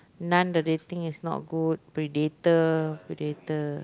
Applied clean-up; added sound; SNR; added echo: none; none; none; none.